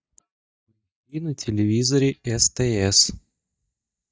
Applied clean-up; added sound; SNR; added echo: neural mask model DeepFilterNet 3.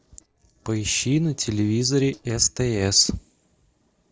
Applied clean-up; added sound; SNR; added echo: neural separator model SepFormer DNS4.